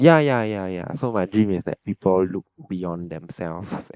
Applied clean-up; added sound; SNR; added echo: neural mask model Resemble Enhance denoiser.